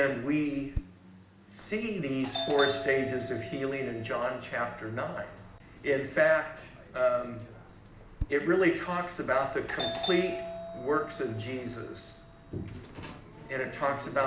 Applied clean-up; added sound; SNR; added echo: none; Doorbell; 11 dB; none.